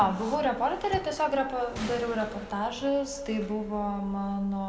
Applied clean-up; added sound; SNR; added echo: none; Gunshot, gunfire; 16 dB; none.